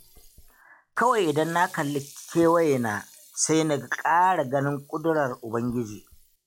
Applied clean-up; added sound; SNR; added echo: classical method log-MMSE.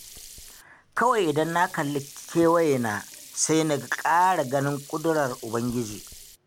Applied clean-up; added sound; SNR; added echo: none; Sink (filling or washing); 19 dB; none.